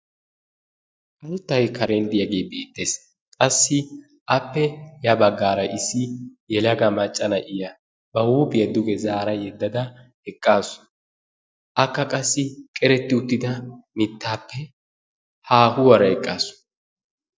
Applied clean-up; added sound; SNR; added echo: neural mask model DeepFilterNet 3.